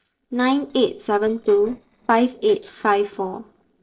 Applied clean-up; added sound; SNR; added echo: neural separator model SepFormer DNS4.